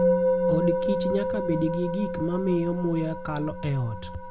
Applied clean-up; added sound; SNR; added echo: none; Musical instrument; -1 dB; none.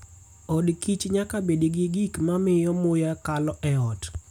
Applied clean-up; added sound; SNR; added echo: none; none; none; none.